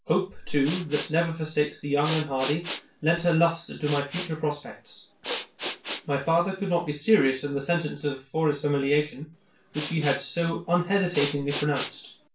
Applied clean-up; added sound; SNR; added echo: none; Respiratory sounds; 12 dB; reverberation time 0.3 s.